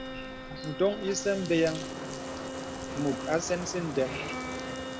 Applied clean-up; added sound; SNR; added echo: none; Bathtub (filling or washing) + Bowed string instrument; 5 dB; none.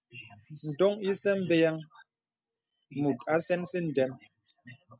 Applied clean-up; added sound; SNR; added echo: none; none; none; none.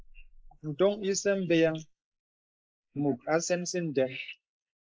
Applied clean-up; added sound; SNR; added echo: neural mask model Resemble Enhance denoiser.